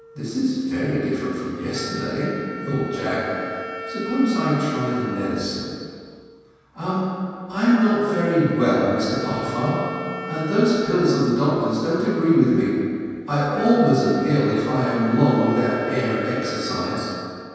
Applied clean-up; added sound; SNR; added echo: none; Wind instrument, woodwind instrument; 13 dB; reverberation time 2.1 s.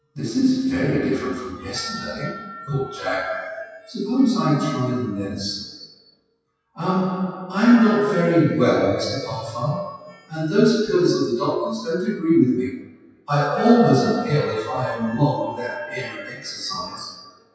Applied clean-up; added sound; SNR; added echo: classical method WPE with log-MMSE.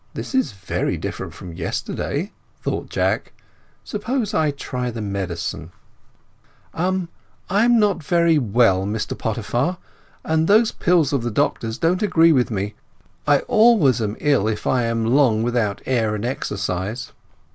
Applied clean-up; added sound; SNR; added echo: none; none; none; none.